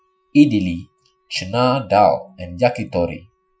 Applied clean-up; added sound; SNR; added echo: classical method Wiener filter.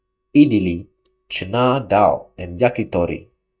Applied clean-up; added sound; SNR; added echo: neural mask model DeepFilterNet 3.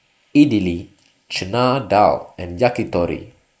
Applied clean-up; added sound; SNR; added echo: neural mask model Resemble Enhance denoiser.